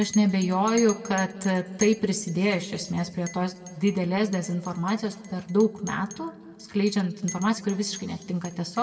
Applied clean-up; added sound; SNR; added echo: none; Chink, clink; 17 dB; reverberation time 1.5 s.